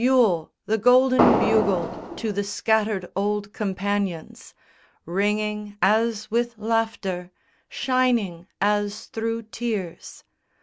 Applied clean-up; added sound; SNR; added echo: none; Fireworks; -1 dB; none.